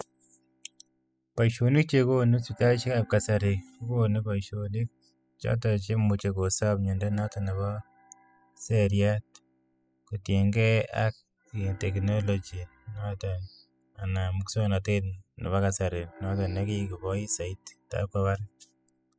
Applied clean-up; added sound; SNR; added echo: classical method spectral subtraction.